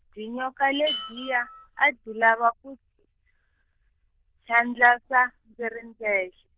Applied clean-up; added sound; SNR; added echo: neural diffusion model UNIVERSE++.